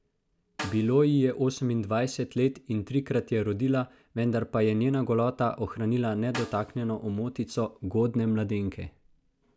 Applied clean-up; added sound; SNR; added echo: none; Snare drum; 17 dB; none.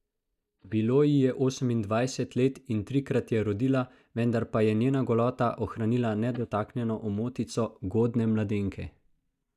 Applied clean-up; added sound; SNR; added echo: neural mask model DeepFilterNet 3.